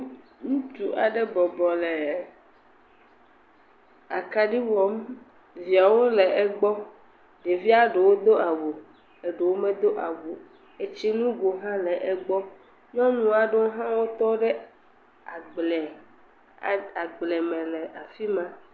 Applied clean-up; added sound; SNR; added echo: none; none; none; none.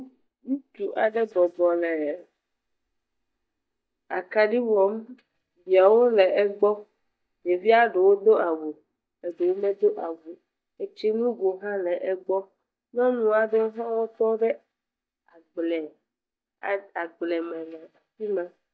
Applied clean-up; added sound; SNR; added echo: neural mask model DeepFilterNet 3.